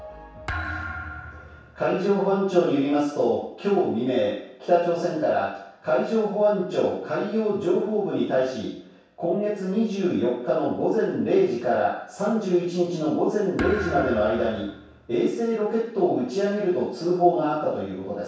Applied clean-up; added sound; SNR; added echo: none; Thump, thud; 12 dB; reverberation time 0.7 s.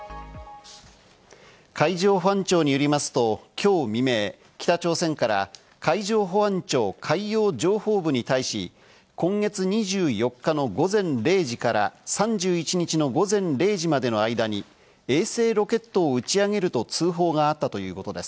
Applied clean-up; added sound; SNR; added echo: none; none; none; none.